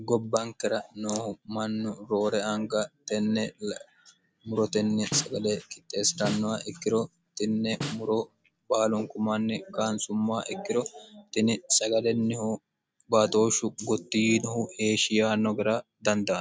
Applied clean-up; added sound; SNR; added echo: none; Snare drum; 12 dB; none.